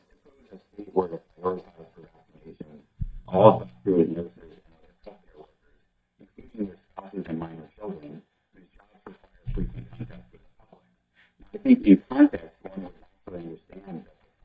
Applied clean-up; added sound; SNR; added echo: neural mask model DeepFilterNet 3.